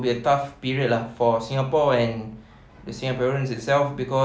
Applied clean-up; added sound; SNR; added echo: none; none; none; none.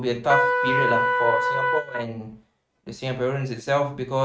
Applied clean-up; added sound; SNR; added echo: neural mask model RNNoise.